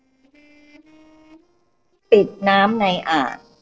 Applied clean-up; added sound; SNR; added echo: neural separator model SepFormer DNS4.